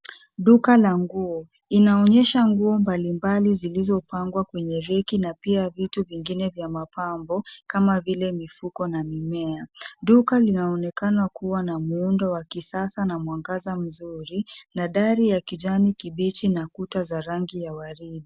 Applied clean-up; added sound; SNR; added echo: none; none; none; none.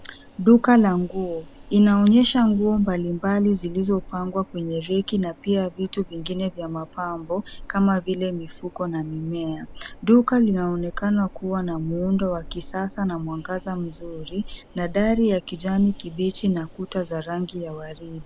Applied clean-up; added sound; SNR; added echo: none; Train; 17 dB; none.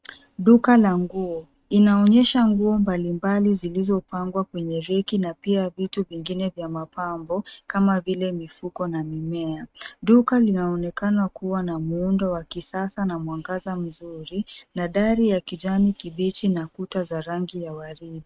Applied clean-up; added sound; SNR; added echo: neural mask model RNNoise.